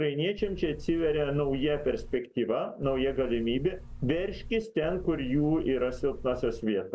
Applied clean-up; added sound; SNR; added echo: none; Buzz; 12 dB; none.